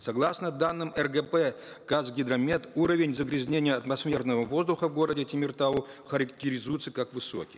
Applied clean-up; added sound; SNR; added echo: none; none; none; none.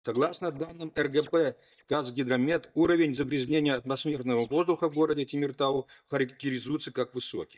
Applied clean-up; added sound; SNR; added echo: neural mask model DeepFilterNet 3.